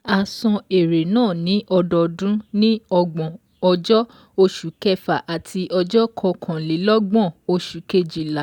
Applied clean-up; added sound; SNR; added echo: none; none; none; none.